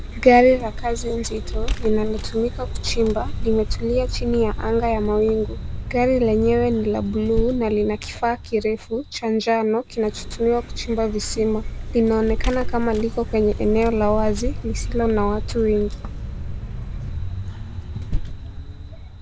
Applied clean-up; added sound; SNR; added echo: none; Vehicle; 5 dB; none.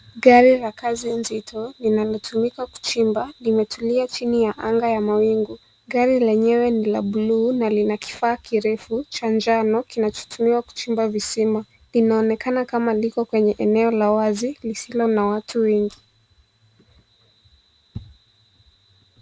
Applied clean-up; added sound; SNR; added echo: none; none; none; none.